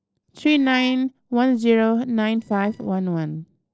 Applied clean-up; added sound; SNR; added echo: neural separator model SepFormer DNS4.